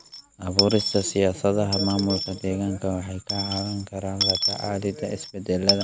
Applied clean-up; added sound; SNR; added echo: none; Coin (dropping) / Dishes, pots, and pans; 5 dB; none.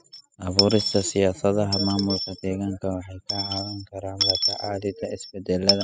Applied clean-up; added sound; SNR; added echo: classical method spectral subtraction.